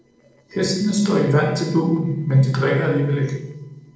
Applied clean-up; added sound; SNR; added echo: neural separator model SepFormer DNS4.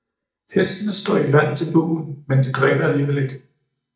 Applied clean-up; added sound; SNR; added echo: neural mask model DeepFilterNet 3.